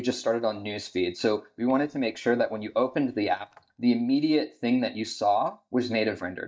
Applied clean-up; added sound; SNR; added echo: neural mask model DeepFilterNet 3.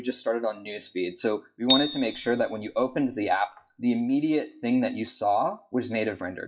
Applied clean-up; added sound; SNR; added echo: classical method WPE with log-MMSE.